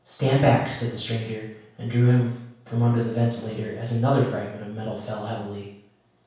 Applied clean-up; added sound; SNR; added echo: none; none; none; reverberation time 0.7 s.